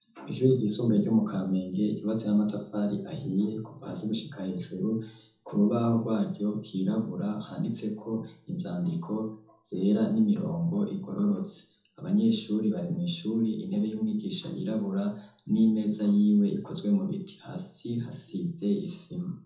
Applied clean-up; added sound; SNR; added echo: none; none; none; reverberation time 0.5 s.